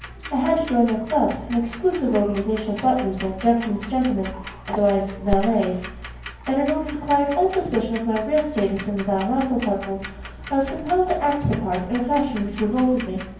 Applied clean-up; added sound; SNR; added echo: none; Tick-tock; 12 dB; reverberation time 0.9 s.